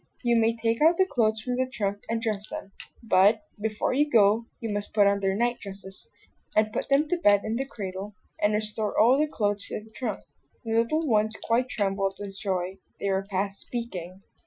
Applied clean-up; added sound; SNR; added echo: classical method Wiener filter.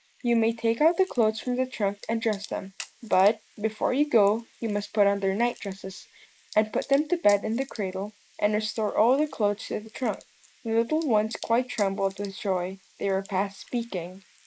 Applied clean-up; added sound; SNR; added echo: neural mask model Resemble Enhance denoiser.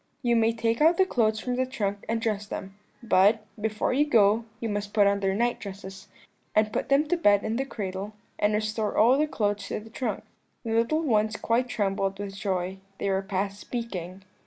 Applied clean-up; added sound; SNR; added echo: none; none; none; none.